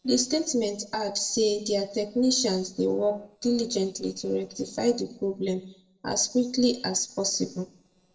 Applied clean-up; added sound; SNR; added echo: neural separator model SepFormer DNS4.